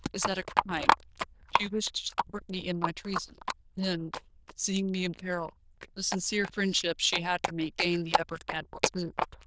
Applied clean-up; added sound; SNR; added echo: neural diffusion model UNIVERSE++.